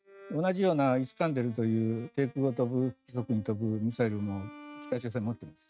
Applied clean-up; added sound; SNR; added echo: neural mask model RNNoise.